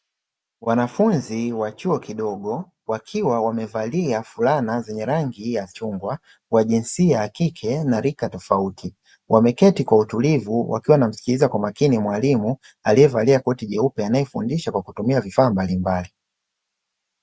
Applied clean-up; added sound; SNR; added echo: none; none; none; none.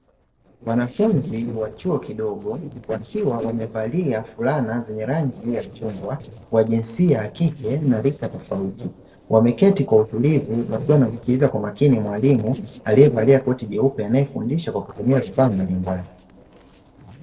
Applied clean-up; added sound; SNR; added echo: neural separator model SepFormer DNS4.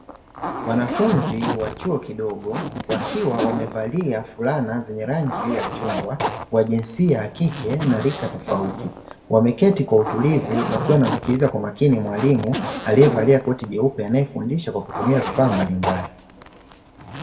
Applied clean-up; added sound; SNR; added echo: none; Zipper (clothing); 8 dB; reverberation time 0.5 s.